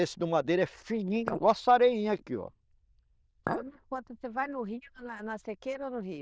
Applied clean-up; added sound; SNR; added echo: neural diffusion model UNIVERSE++.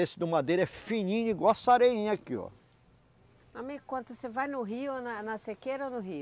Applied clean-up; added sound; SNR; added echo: none; none; none; none.